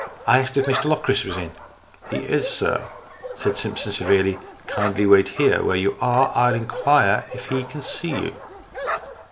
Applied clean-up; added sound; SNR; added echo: none; Bark; 11 dB; none.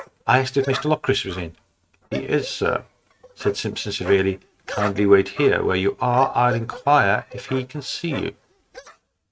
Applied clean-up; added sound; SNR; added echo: neural mask model RNNoise.